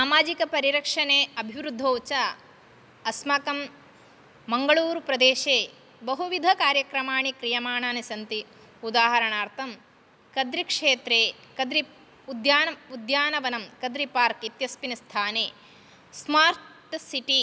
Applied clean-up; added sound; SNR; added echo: none; none; none; none.